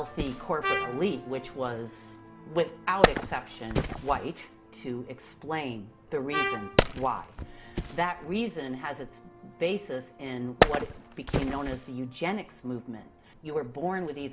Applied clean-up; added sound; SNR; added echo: none; Trumpet + Wood; 0 dB; none.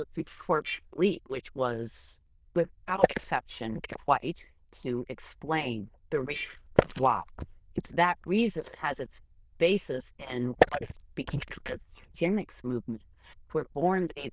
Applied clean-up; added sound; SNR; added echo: neural diffusion model UNIVERSE++.